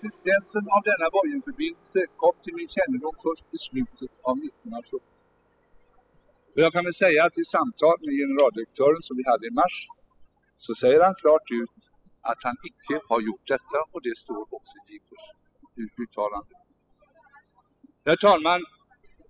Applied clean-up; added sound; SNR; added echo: classical method spectral subtraction.